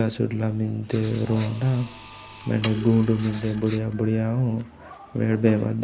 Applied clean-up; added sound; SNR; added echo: none; Sawing + Writing; 18 dB; none.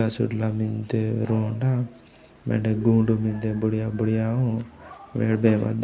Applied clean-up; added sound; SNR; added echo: none; none; none; none.